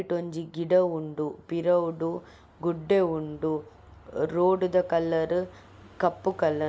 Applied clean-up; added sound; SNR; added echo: none; none; none; none.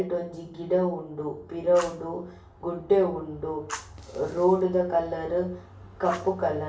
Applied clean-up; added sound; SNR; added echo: none; Fire; 18 dB; reverberation time 0.4 s.